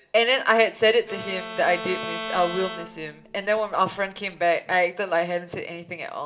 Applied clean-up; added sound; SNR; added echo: none; Bowed string instrument; 11 dB; reverberation time 0.5 s.